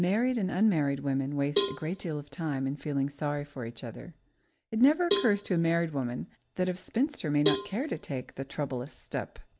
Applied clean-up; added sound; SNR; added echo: none; Cowbell; 3 dB; none.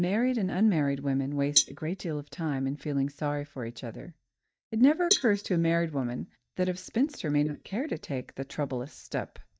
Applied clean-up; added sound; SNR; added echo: neural mask model DeepFilterNet 3.